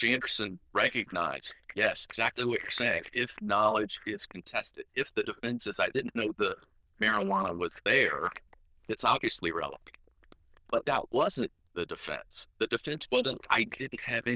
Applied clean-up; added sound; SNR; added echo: neural diffusion model UNIVERSE++.